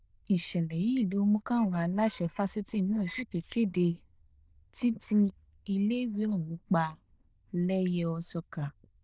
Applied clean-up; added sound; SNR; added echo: neural diffusion model UNIVERSE++.